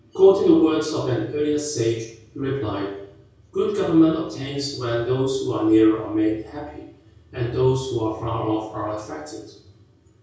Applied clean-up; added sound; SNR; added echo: none; none; none; reverberation time 0.6 s.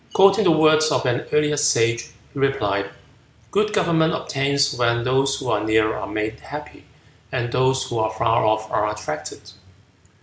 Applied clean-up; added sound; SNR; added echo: none; none; none; none.